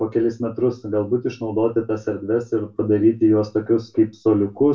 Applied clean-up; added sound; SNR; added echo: none; none; none; reverberation time 0.2 s.